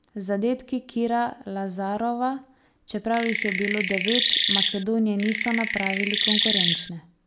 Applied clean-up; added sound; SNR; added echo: none; Chirp, tweet; -2 dB; none.